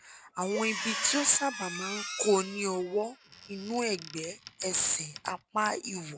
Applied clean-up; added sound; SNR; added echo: none; Squeak; 10 dB; none.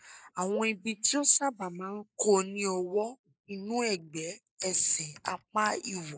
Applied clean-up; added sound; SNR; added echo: neural mask model Resemble Enhance denoiser.